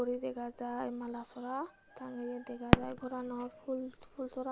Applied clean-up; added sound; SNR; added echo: none; Fireworks; -2 dB; none.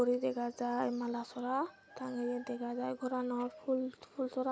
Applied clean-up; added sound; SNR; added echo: none; none; none; none.